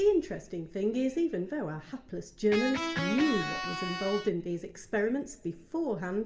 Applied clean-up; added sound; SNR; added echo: none; Electric guitar; 4 dB; reverberation time 1.2 s.